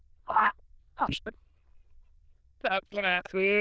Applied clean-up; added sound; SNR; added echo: neural diffusion model UNIVERSE++.